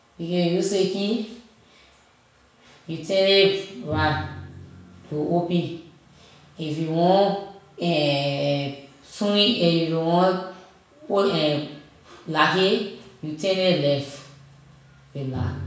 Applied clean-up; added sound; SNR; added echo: none; Drum; 17 dB; reverberation time 0.6 s.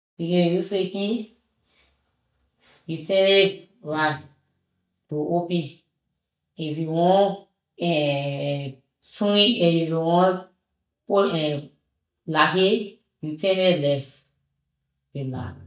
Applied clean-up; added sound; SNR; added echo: neural mask model DeepFilterNet 3.